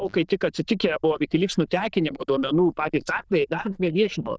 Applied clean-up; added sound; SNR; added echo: neural diffusion model UNIVERSE++.